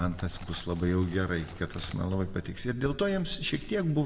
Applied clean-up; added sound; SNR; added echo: none; Crackle; 17 dB; reverberation time 1.0 s.